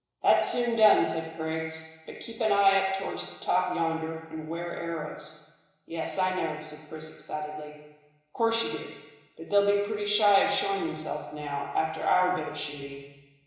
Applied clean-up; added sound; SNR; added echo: none; none; none; reverberation time 1.0 s.